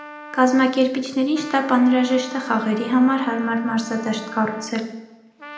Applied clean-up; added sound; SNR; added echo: none; Trumpet; 17 dB; reverberation time 0.8 s.